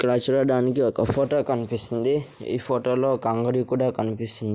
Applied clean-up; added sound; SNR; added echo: none; none; none; none.